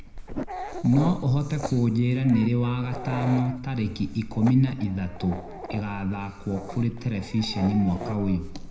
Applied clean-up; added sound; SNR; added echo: none; Dog; 11 dB; reverberation time 0.7 s.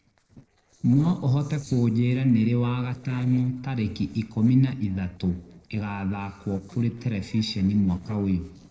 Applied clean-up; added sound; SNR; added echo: neural separator model SepFormer DNS4.